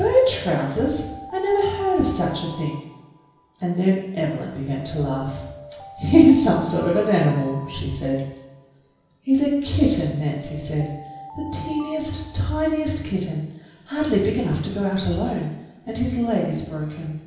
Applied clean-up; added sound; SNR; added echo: none; Alarm; 20 dB; reverberation time 0.9 s.